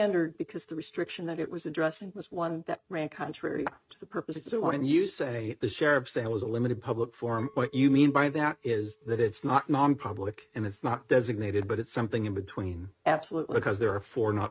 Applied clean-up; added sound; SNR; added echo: neural mask model RNNoise.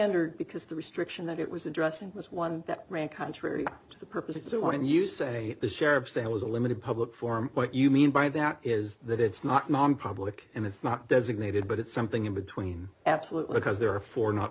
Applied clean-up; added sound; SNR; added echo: none; none; none; none.